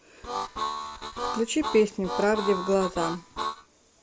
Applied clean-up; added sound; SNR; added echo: none; Harmonica; 5 dB; none.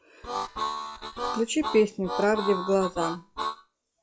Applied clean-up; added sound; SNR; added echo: classical method log-MMSE.